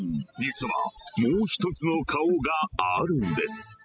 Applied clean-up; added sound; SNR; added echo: classical method spectral subtraction.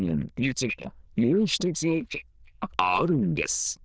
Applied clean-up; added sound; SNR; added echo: neural diffusion model UNIVERSE++.